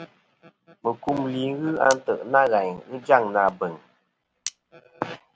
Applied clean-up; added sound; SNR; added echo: none; Cutlery, silverware; 16 dB; none.